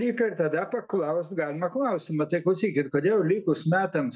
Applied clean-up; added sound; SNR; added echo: neural mask model DeepFilterNet 3.